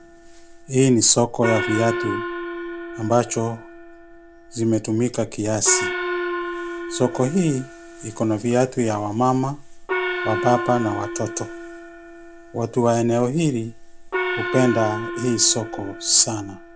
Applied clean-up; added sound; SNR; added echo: none; Gong; 7 dB; none.